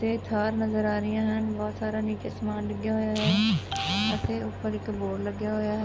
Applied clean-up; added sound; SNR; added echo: none; none; none; none.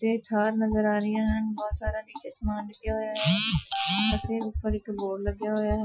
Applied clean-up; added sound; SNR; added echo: classical method Wiener filter.